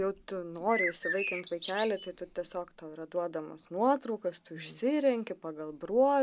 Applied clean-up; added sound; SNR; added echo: none; Bird; 5 dB; none.